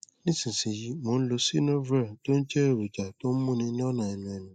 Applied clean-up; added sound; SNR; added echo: neural mask model Resemble Enhance denoiser.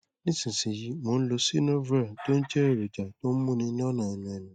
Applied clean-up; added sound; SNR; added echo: neural mask model DeepFilterNet 3.